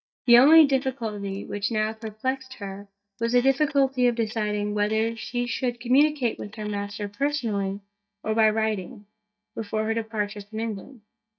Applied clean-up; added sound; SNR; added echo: neural mask model DeepFilterNet 3.